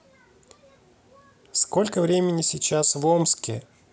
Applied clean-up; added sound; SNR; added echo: none; none; none; none.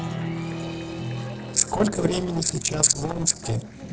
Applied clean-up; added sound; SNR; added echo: neural separator model SepFormer DNS4.